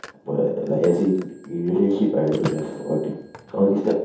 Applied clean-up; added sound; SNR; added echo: none; Telephone; 17 dB; reverberation time 0.7 s.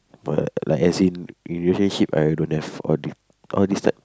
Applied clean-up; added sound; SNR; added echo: none; none; none; none.